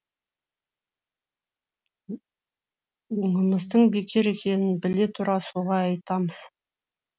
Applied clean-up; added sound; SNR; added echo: none; none; none; none.